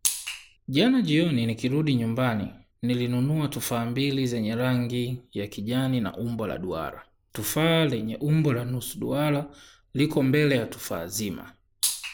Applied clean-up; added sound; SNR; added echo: none; none; none; none.